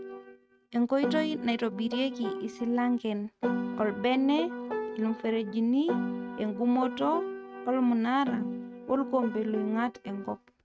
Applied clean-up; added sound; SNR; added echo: neural mask model RNNoise.